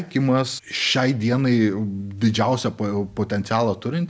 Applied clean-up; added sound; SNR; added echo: none; none; none; none.